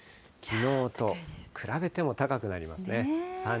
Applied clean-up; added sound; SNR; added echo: none; none; none; none.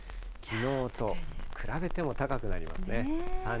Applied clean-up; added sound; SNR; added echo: none; Crackle; -1 dB; none.